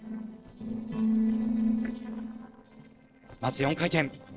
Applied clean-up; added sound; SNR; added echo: neural separator model SepFormer DNS4.